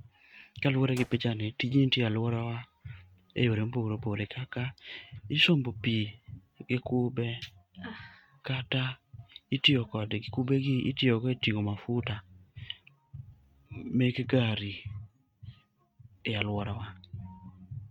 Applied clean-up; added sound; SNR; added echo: neural mask model RNNoise.